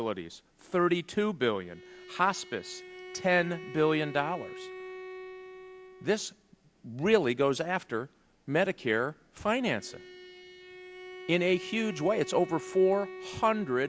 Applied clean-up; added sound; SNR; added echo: none; Bowed string instrument; 16 dB; none.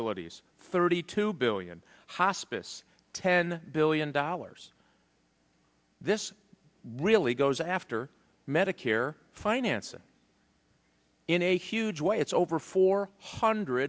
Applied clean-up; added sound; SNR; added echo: none; none; none; none.